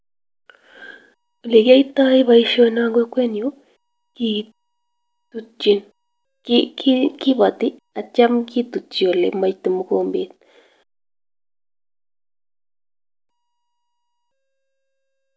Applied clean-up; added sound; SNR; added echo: none; none; none; none.